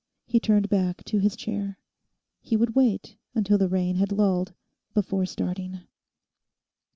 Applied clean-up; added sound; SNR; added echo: none; none; none; none.